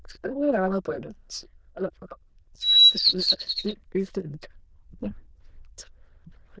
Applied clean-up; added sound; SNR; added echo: neural diffusion model UNIVERSE++.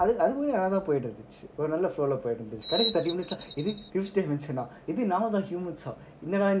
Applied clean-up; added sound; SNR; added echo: none; Bird vocalization, bird call, bird song; -5 dB; none.